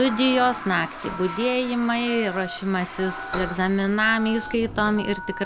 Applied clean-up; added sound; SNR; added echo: none; Toilet flush + Telephone; 11 dB; none.